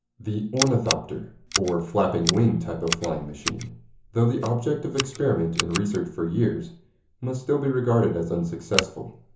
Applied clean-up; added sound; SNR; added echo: none; Scissors; 8 dB; reverberation time 0.8 s.